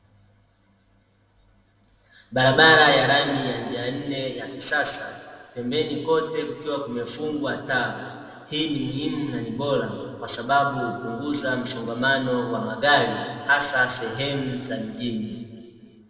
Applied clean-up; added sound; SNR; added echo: none; none; none; reverberation time 2.1 s.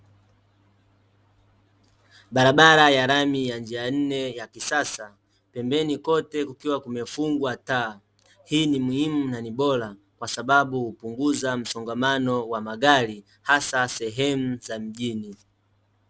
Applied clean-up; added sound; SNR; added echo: none; none; none; none.